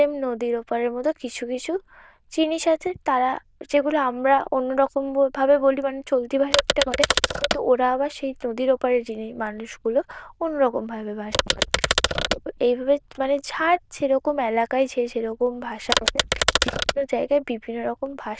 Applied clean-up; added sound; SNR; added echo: neural diffusion model UNIVERSE++.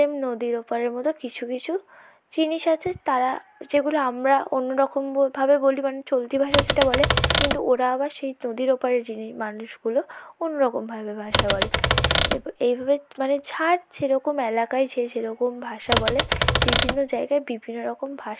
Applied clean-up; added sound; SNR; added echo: none; Typewriter; -3 dB; none.